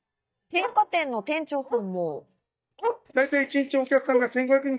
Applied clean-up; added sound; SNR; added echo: neural mask model DeepFilterNet 3.